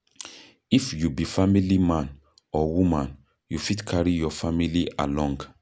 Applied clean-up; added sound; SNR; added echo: none; none; none; none.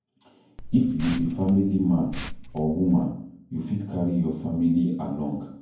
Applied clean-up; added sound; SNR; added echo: none; Liquid; 12 dB; reverberation time 0.9 s.